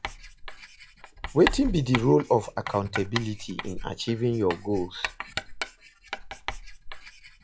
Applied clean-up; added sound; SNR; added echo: classical method log-MMSE.